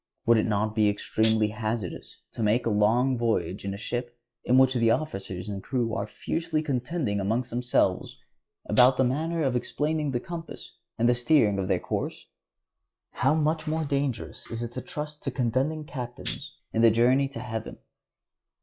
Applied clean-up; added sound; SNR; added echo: classical method log-MMSE.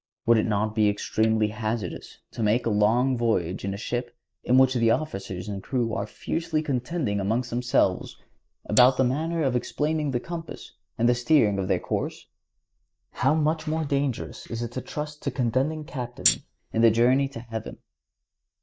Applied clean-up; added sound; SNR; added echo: neural mask model DeepFilterNet 3.